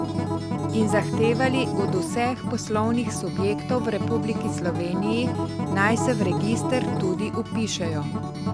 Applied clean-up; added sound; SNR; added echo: none; Acoustic guitar; 0 dB; none.